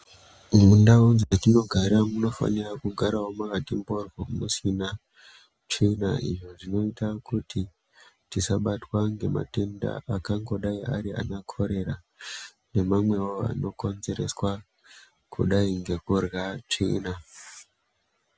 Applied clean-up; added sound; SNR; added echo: none; none; none; none.